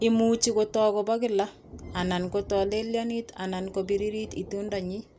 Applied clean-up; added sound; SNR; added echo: none; Thunder; 18 dB; none.